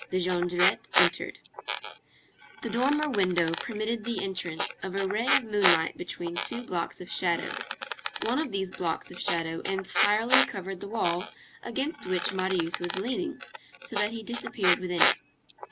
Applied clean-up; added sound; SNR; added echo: none; Squeak; 2 dB; none.